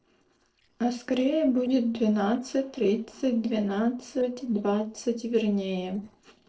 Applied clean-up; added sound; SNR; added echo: neural separator model SepFormer DNS4.